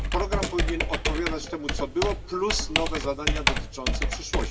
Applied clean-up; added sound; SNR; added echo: none; Computer keyboard; -3 dB; reverberation time 2.5 s.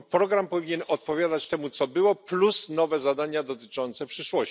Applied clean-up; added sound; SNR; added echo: none; none; none; none.